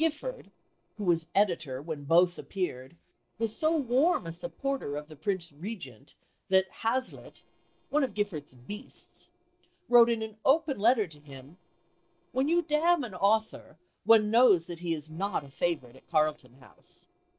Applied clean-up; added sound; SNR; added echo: neural separator model SepFormer DNS4.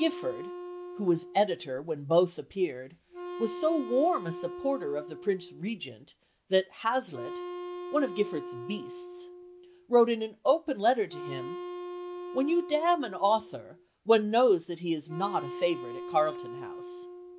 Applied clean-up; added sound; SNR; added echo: none; Wind instrument, woodwind instrument; 12 dB; none.